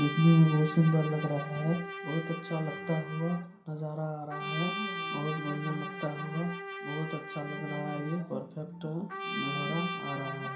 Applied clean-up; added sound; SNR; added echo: none; Trumpet; 8 dB; reverberation time 0.5 s.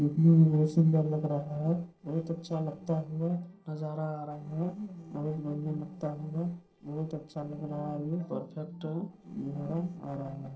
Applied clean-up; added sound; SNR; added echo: neural separator model SepFormer DNS4.